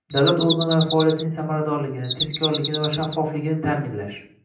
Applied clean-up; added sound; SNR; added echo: none; Bird vocalization, bird call, bird song; -3 dB; reverberation time 0.6 s.